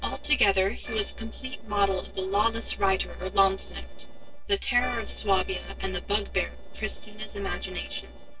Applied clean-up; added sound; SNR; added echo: neural separator model SepFormer DNS4.